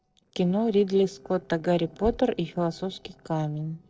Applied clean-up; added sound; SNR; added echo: neural separator model SepFormer DNS4.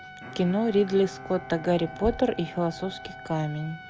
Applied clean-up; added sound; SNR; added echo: none; Bowed string instrument + Trumpet; 15 dB; none.